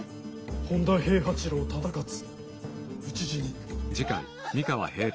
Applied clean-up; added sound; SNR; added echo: none; none; none; none.